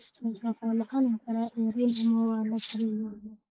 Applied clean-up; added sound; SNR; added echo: neural mask model Resemble Enhance denoiser.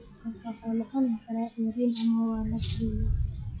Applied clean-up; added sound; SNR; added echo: classical method log-MMSE.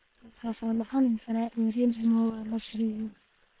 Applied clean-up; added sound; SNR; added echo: neural separator model SepFormer WHAM!.